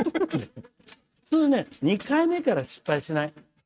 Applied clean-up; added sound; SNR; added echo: neural mask model RNNoise.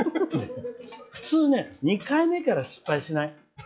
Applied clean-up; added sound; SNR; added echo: classical method log-MMSE.